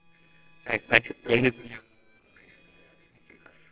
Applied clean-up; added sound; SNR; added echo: neural separator model SepFormer WHAMR!.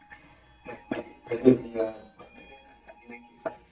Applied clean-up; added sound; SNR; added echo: neural mask model DeepFilterNet 3.